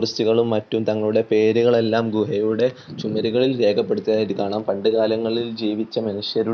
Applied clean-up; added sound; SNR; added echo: none; none; none; none.